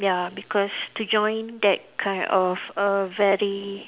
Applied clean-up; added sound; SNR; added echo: none; none; none; none.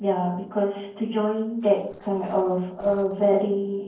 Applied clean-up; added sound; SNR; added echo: neural separator model SepFormer DNS4.